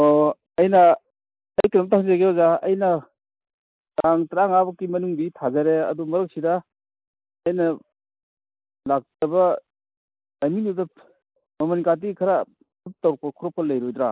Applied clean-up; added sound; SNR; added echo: neural mask model Resemble Enhance denoiser.